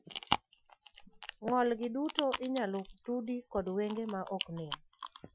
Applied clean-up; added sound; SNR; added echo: classical method Wiener filter.